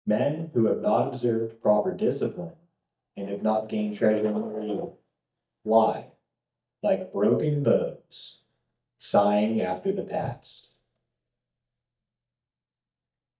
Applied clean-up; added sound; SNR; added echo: neural mask model DeepFilterNet 3.